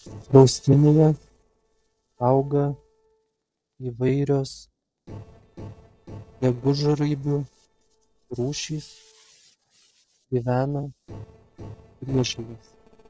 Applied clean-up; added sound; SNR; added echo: neural separator model SepFormer DNS4.